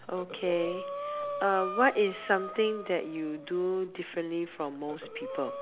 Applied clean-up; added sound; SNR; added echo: none; Breathing; 9 dB; none.